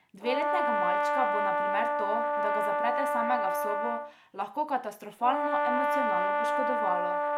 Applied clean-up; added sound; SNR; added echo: none; Brass instrument; -5 dB; none.